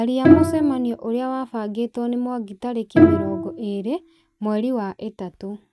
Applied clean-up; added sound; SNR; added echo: none; Bowed string instrument; -2 dB; none.